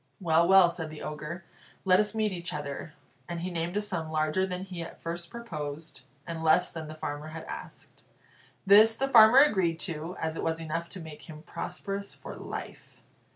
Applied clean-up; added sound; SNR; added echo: none; none; none; none.